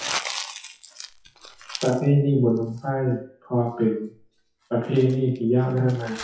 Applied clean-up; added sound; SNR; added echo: classical method WPE with log-MMSE.